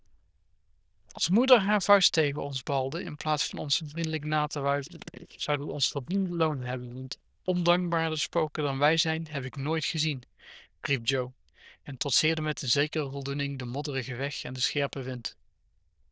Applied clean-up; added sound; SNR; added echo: neural diffusion model UNIVERSE++.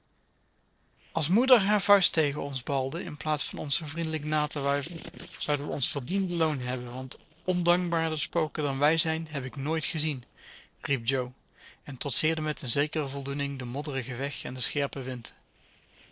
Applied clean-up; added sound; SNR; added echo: neural separator model SepFormer DNS4.